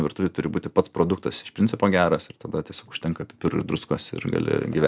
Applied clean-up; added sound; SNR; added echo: none; none; none; none.